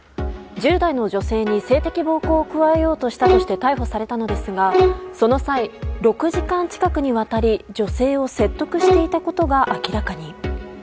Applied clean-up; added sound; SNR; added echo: none; Bowed string instrument; 0 dB; none.